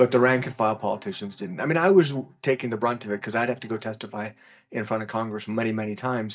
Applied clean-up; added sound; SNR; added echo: neural mask model DeepFilterNet 3.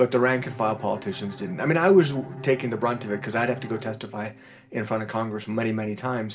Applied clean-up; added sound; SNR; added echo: none; Bowed string instrument; 17 dB; reverberation time 0.8 s.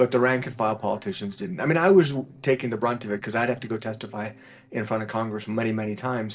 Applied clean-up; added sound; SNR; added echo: neural separator model SepFormer DNS4.